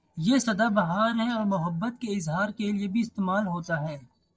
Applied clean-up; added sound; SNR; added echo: neural separator model SepFormer DNS4.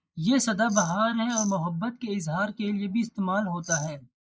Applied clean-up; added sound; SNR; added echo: neural mask model Resemble Enhance denoiser.